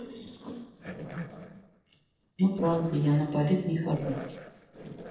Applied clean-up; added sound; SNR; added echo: neural separator model SepFormer DNS4.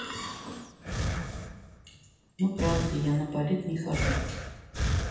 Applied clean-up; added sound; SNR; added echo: none; Breathing; 1 dB; reverberation time 0.9 s.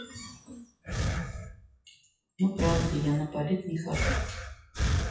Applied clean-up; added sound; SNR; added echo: classical method WPE with log-MMSE.